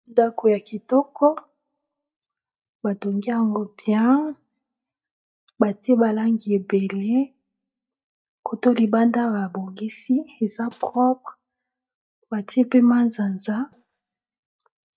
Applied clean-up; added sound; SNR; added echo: neural mask model DeepFilterNet 3.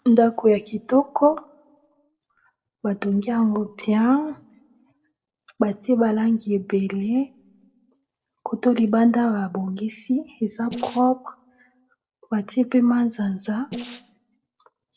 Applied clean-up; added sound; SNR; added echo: neural separator model SepFormer DNS4.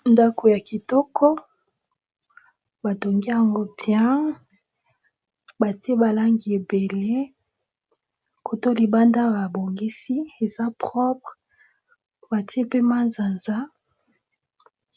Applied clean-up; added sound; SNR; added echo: none; none; none; none.